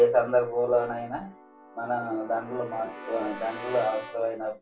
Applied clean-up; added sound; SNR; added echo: none; Keyboard (musical) / Brass instrument; 16 dB; reverberation time 0.1 s.